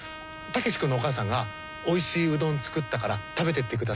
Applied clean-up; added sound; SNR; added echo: none; Trumpet; 12 dB; none.